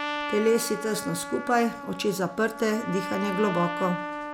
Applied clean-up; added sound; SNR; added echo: none; Trumpet; 7 dB; none.